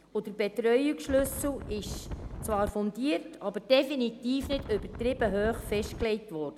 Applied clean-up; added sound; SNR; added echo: none; Wind; 9 dB; none.